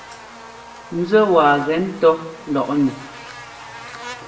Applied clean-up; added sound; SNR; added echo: none; Buzz; 17 dB; reverberation time 0.8 s.